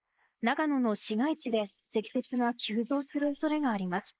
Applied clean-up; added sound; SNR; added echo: neural mask model Resemble Enhance denoiser.